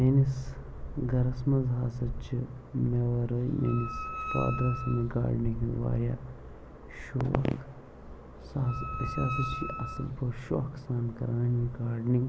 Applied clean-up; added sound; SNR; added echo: none; Wind instrument, woodwind instrument; 10 dB; none.